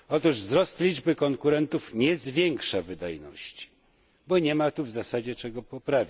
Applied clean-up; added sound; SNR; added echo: none; none; none; none.